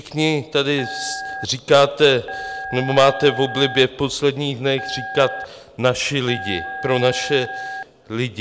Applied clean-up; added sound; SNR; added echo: none; Telephone; 12 dB; none.